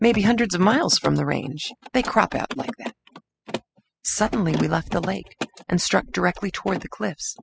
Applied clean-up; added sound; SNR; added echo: classical method spectral subtraction.